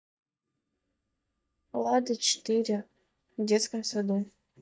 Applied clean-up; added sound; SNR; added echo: neural mask model DeepFilterNet 3.